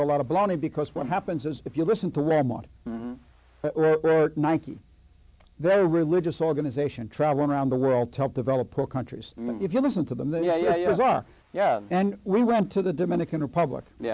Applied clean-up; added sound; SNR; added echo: none; none; none; none.